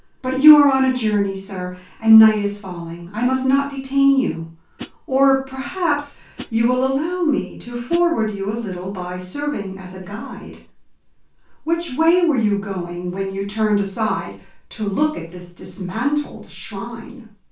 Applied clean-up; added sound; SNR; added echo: none; Hi-hat; 13 dB; reverberation time 0.3 s.